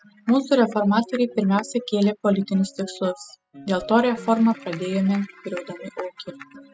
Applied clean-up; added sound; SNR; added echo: classical method spectral subtraction.